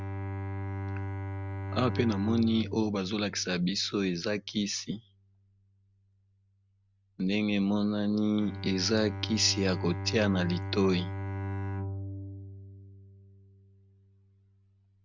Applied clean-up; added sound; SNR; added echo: none; Bowed string instrument; 7 dB; none.